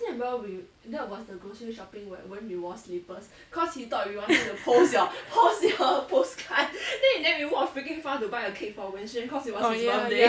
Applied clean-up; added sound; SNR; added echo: none; none; none; none.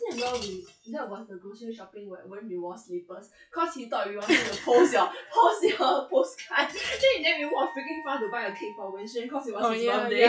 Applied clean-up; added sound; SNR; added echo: classical method log-MMSE.